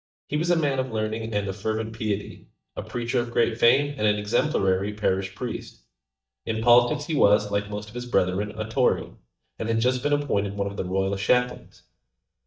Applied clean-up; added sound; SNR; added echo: neural mask model DeepFilterNet 3.